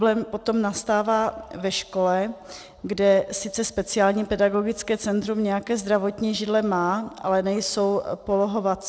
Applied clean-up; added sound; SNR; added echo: none; none; none; none.